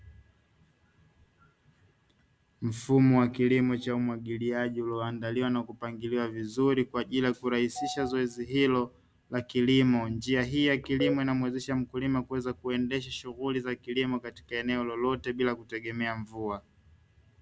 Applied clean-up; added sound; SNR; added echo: none; none; none; none.